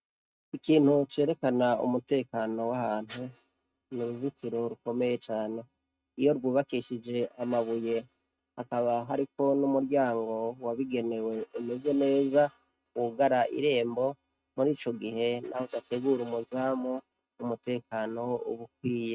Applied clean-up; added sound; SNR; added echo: neural mask model RNNoise.